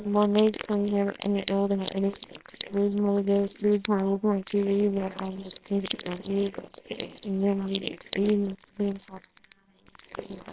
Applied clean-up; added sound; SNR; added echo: neural separator model SepFormer WHAMR!.